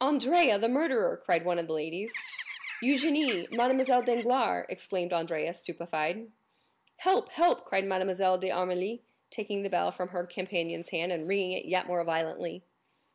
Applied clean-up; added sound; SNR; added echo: none; Bird; 12 dB; none.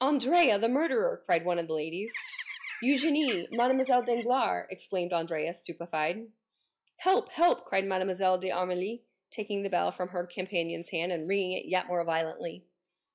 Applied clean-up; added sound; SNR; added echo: classical method log-MMSE.